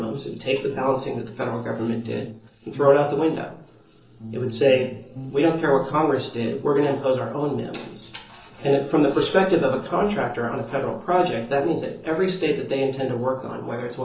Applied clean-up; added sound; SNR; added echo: neural separator model SepFormer DNS4.